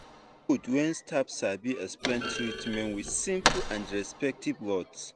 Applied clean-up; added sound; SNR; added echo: none; Thump, thud; 5 dB; none.